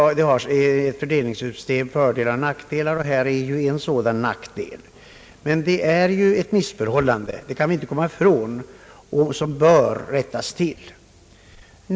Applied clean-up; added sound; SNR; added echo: none; none; none; none.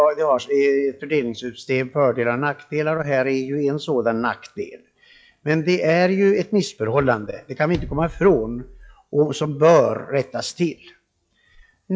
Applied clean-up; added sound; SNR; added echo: classical method log-MMSE.